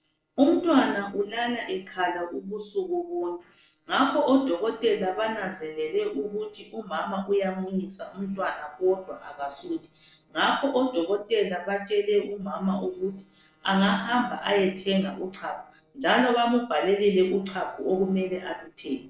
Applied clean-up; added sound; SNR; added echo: neural separator model SepFormer DNS4.